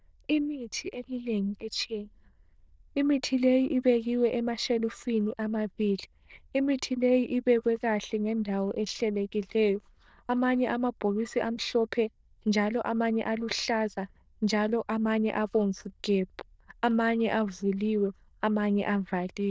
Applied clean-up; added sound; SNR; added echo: neural diffusion model UNIVERSE++.